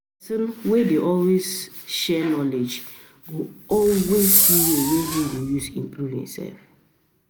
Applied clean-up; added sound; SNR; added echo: none; Fireworks; -1 dB; none.